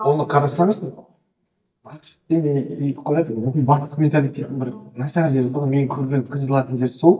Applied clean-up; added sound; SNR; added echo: neural mask model DeepFilterNet 3.